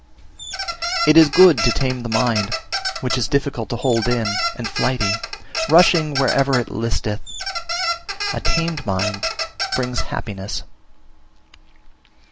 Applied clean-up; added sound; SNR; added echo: none; Squeak; 5 dB; none.